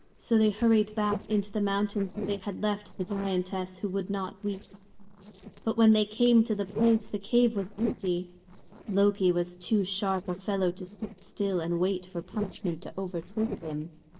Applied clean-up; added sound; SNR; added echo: neural separator model SepFormer DNS4.